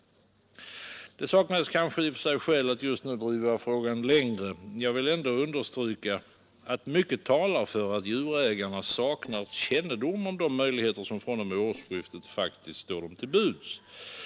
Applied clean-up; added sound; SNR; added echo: neural separator model SepFormer DNS4.